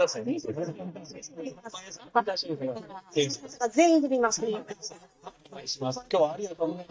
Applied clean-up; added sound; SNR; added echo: neural mask model DeepFilterNet 3.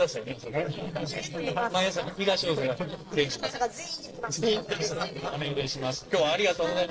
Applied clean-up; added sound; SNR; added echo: neural separator model SepFormer DNS4.